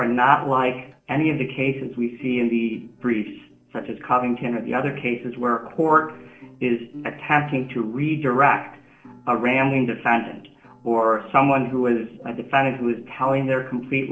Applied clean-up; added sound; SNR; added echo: neural separator model SepFormer DNS4.